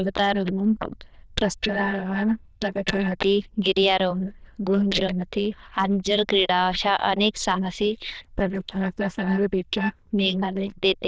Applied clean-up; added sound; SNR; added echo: neural diffusion model UNIVERSE++.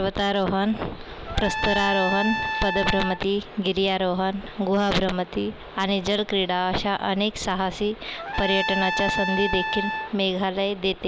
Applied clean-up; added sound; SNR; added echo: none; Trumpet; 4 dB; none.